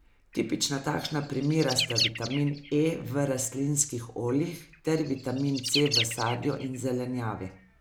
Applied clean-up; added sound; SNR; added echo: none; Bird; 7 dB; none.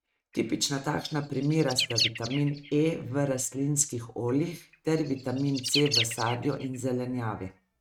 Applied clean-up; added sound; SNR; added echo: neural mask model RNNoise.